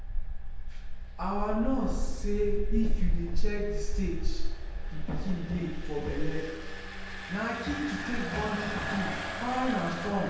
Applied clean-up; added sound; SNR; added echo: none; Engine; -4 dB; reverberation time 1.0 s.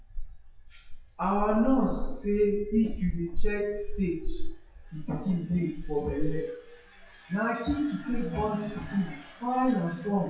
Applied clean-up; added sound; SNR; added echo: classical method WPE with log-MMSE.